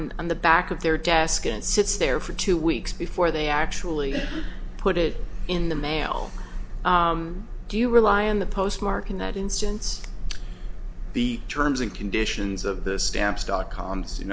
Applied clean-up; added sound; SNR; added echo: none; none; none; none.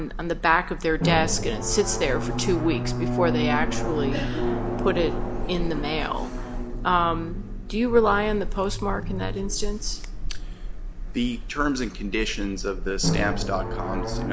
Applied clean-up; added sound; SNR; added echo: none; Drum; 6 dB; none.